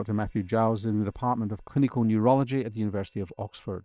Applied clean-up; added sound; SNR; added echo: neural separator model SepFormer WHAM!.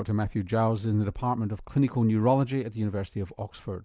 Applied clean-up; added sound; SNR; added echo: none; none; none; none.